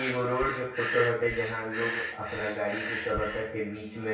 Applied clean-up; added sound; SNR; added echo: none; Breathing; 6 dB; reverberation time 0.6 s.